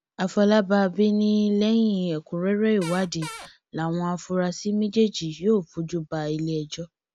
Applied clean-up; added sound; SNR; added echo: none; Cupboard open or close / Door; 15 dB; none.